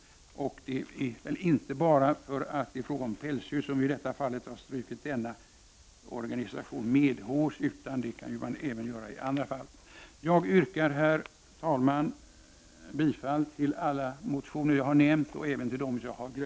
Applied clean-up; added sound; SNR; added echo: none; none; none; none.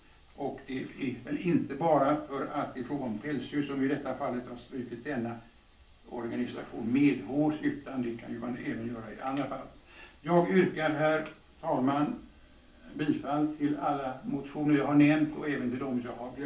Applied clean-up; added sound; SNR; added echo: none; none; none; reverberation time 0.4 s.